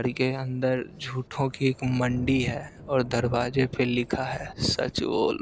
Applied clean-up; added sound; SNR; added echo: none; Thunder; 16 dB; none.